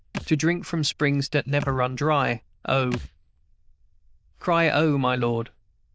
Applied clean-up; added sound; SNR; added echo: neural diffusion model UNIVERSE++.